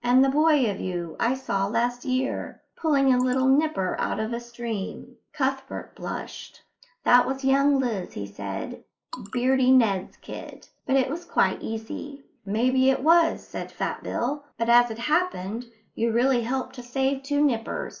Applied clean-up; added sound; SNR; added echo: neural mask model Resemble Enhance denoiser.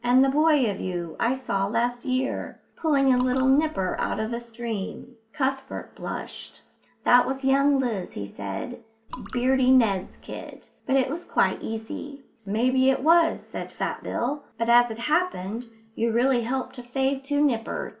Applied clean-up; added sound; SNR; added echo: none; Raindrop / Drip; 16 dB; none.